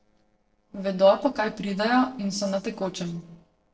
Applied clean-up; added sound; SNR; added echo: neural separator model SepFormer DNS4.